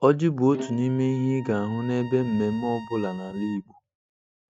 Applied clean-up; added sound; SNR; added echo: neural mask model RNNoise.